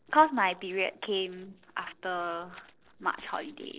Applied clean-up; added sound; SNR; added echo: neural separator model SepFormer DNS4.